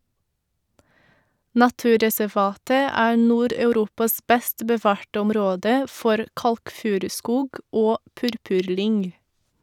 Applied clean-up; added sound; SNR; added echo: none; none; none; none.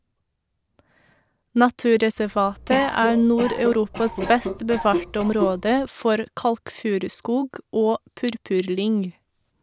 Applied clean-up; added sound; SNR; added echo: none; Cough; 7 dB; none.